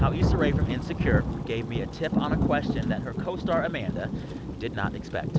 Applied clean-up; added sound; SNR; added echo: none; Thunder / Rain; -4 dB; none.